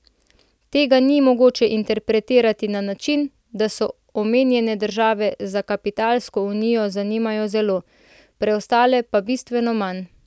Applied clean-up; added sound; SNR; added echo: none; none; none; none.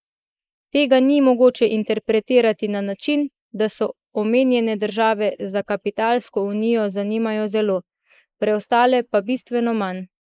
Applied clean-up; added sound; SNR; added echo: neural mask model Resemble Enhance denoiser.